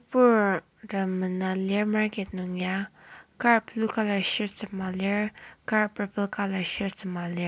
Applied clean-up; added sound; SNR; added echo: none; none; none; none.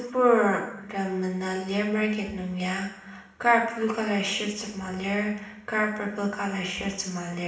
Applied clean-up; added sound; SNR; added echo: none; none; none; reverberation time 0.7 s.